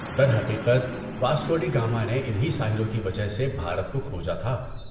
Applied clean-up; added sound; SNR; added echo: none; Truck; 10 dB; reverberation time 1.0 s.